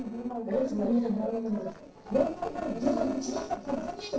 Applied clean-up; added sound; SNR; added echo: neural separator model SepFormer DNS4.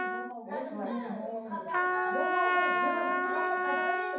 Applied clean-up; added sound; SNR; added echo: none; Trumpet; -4 dB; reverberation time 0.6 s.